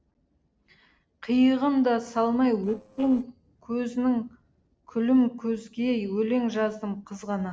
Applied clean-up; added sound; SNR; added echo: neural separator model SepFormer DNS4.